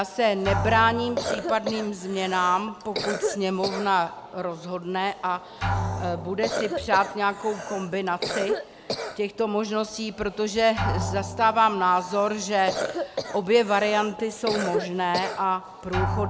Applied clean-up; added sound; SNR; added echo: none; Cough + Drum; 6 dB; none.